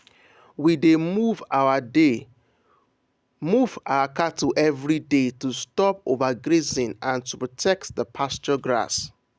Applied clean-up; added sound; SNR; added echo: none; none; none; none.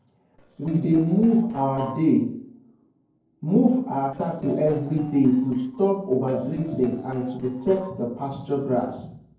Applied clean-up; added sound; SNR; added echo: neural separator model SepFormer DNS4.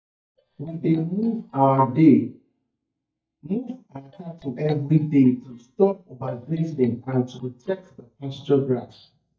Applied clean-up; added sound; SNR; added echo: neural mask model DeepFilterNet 3.